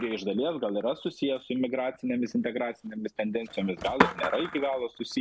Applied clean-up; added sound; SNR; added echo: none; Skateboard; 6 dB; none.